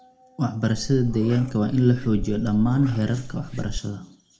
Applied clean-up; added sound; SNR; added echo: none; Meow; 11 dB; reverberation time 0.3 s.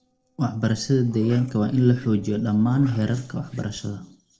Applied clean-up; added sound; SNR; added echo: neural separator model SepFormer DNS4.